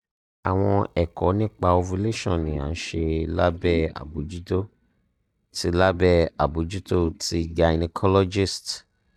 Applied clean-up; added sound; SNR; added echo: neural mask model DeepFilterNet 3.